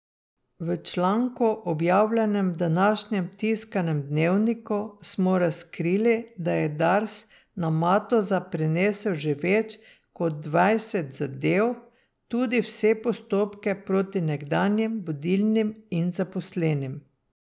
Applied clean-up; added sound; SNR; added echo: none; none; none; none.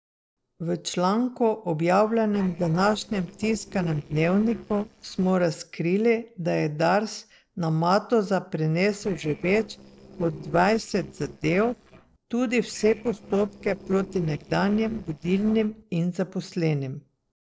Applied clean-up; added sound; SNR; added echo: neural separator model SepFormer DNS4.